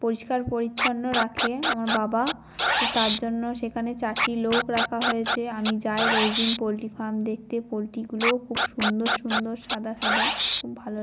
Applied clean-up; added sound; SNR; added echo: none; Scratching (performance technique); 0 dB; none.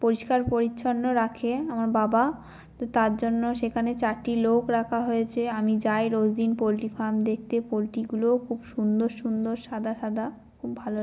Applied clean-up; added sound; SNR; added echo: none; none; none; none.